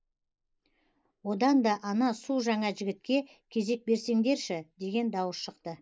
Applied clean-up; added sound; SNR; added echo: neural mask model Resemble Enhance denoiser.